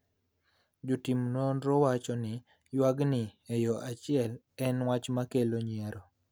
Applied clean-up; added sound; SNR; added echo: none; none; none; none.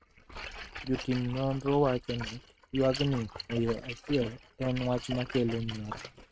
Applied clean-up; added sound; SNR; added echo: neural mask model RNNoise.